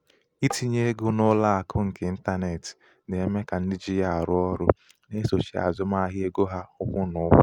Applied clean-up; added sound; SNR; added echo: none; Tap; 13 dB; none.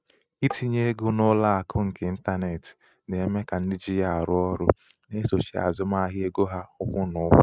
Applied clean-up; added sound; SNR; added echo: neural mask model RNNoise.